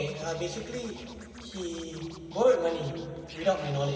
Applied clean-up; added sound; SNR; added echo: none; Scratching (performance technique); 19 dB; reverberation time 2.7 s.